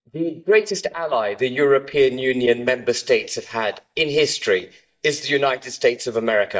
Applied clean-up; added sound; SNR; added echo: neural mask model DeepFilterNet 3.